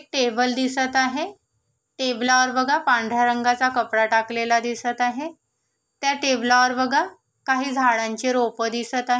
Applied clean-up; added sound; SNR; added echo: none; none; none; none.